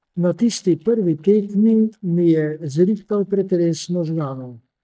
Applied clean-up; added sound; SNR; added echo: neural mask model DeepFilterNet 3.